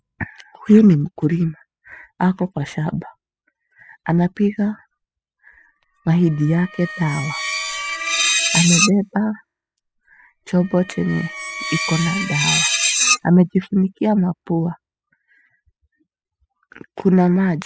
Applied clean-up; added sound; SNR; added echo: classical method spectral subtraction.